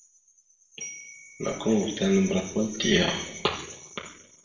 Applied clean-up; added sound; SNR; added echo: none; Bell; 18 dB; reverberation time 0.8 s.